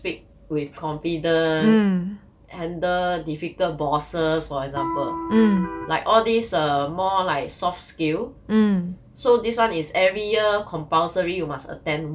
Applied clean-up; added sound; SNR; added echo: none; Electric guitar; 6 dB; none.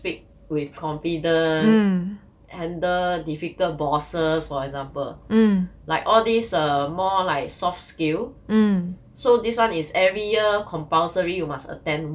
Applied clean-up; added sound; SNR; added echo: none; none; none; none.